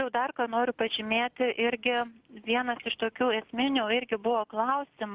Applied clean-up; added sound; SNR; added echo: none; none; none; none.